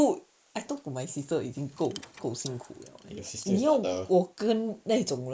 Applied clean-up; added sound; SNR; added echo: neural mask model Resemble Enhance denoiser.